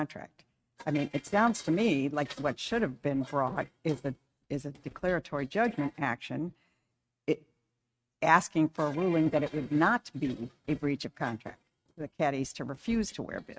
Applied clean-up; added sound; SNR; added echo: neural mask model RNNoise.